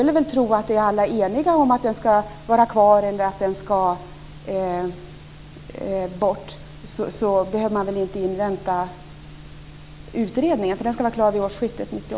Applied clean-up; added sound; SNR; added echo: none; none; none; none.